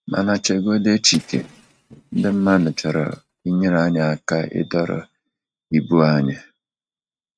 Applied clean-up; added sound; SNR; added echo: neural mask model RNNoise.